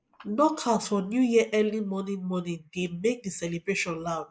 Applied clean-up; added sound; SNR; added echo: neural mask model Resemble Enhance denoiser.